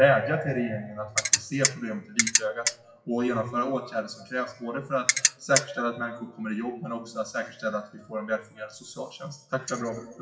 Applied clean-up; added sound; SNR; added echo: classical method WPE with log-MMSE.